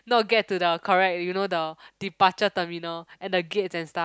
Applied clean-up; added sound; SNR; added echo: none; none; none; none.